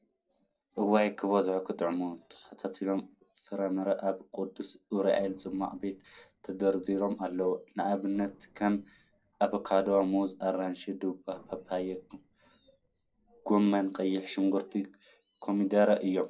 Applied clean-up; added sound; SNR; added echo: neural separator model SepFormer DNS4.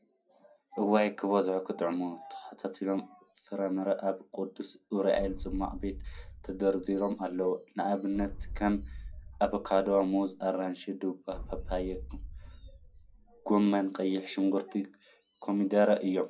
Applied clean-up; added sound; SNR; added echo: none; Boom; 11 dB; reverberation time 0.2 s.